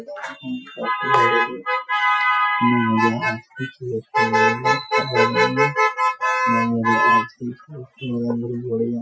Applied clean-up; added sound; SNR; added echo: classical method Wiener filter.